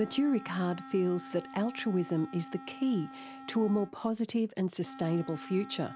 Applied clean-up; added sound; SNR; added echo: none; Wind instrument, woodwind instrument; 16 dB; none.